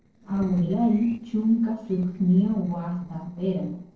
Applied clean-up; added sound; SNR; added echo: neural separator model SepFormer DNS4.